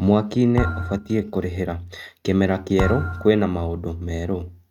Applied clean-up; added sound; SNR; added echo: neural mask model RNNoise.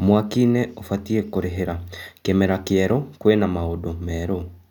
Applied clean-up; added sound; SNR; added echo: none; none; none; none.